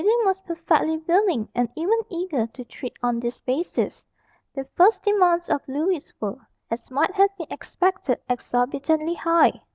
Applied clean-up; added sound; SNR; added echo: none; none; none; none.